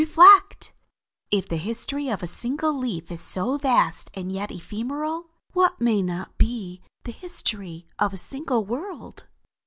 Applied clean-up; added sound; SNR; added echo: none; none; none; none.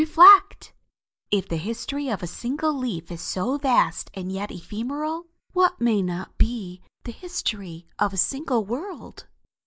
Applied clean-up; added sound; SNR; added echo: neural mask model Resemble Enhance denoiser.